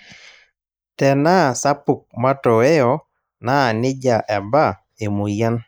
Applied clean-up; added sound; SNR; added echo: neural mask model Resemble Enhance denoiser.